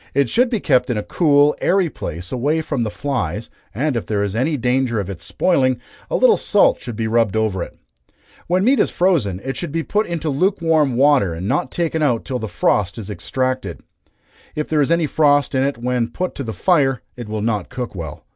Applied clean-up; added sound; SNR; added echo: none; none; none; none.